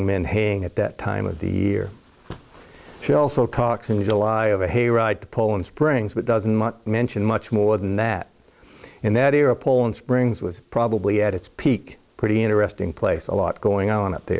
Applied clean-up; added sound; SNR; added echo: none; none; none; none.